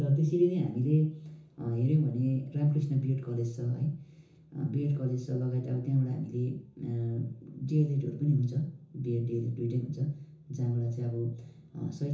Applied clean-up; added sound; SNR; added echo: none; none; none; reverberation time 0.7 s.